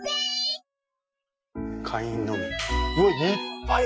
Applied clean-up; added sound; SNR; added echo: classical method Wiener filter.